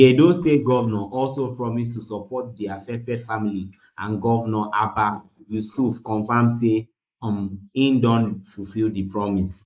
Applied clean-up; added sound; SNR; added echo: neural mask model Resemble Enhance denoiser.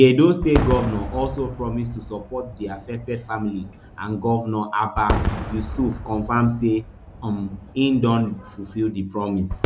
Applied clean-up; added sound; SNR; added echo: none; Fireworks; 8 dB; none.